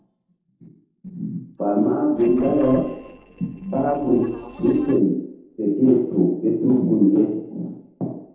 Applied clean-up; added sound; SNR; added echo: neural separator model SepFormer DNS4.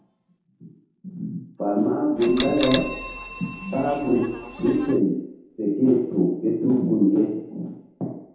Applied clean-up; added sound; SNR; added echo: none; Bell; 1 dB; reverberation time 0.8 s.